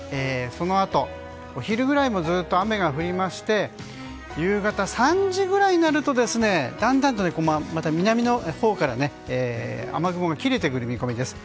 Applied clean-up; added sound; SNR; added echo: none; none; none; none.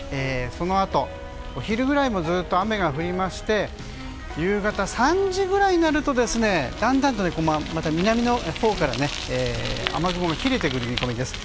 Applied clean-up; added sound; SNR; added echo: none; Bicycle; 11 dB; none.